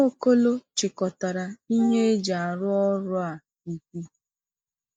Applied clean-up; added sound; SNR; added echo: neural mask model DeepFilterNet 3.